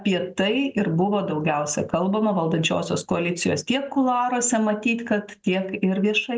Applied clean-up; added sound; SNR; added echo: none; none; none; none.